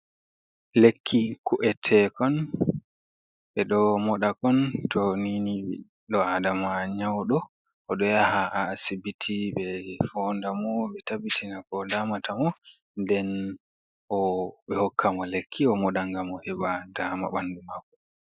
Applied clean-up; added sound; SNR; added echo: neural mask model DeepFilterNet 3.